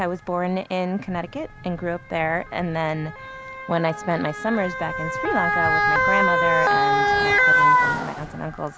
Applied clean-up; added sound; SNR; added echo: none; Motor vehicle (road) / Siren; -4 dB; none.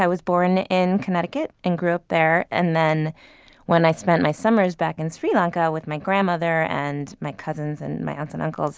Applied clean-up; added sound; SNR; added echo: none; none; none; none.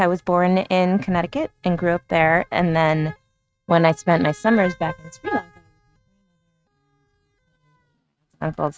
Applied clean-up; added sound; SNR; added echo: neural mask model RNNoise.